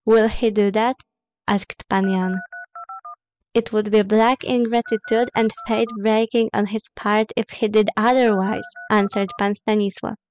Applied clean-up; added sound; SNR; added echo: classical method spectral subtraction.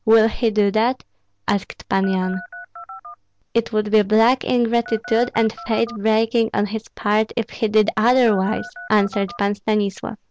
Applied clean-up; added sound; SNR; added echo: none; Telephone; 15 dB; none.